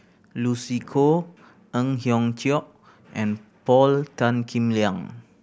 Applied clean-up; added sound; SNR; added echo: none; none; none; none.